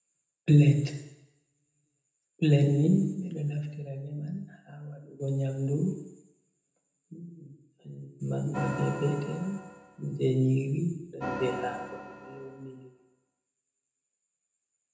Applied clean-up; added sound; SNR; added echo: none; Organ; 10 dB; reverberation time 0.7 s.